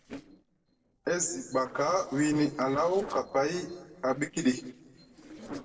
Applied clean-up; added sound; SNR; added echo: neural separator model SepFormer DNS4.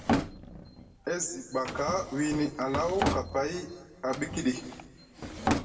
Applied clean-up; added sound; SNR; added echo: none; Drawer open or close; 2 dB; reverberation time 1.1 s.